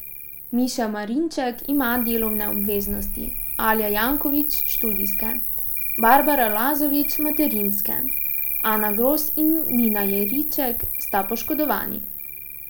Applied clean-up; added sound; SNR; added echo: none; Cricket; 1 dB; none.